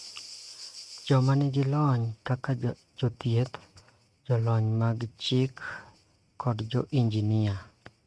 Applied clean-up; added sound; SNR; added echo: neural mask model RNNoise.